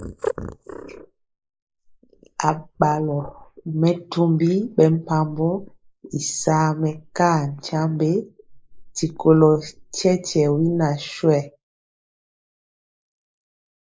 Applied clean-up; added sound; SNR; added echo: neural mask model Resemble Enhance denoiser.